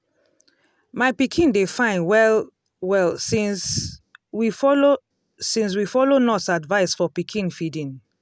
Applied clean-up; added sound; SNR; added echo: none; none; none; none.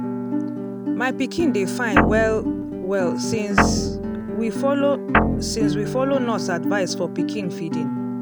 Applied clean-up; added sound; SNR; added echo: none; Guitar + Guitar; -2 dB; none.